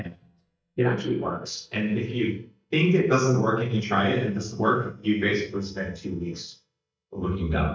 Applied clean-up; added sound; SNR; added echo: neural mask model DeepFilterNet 3.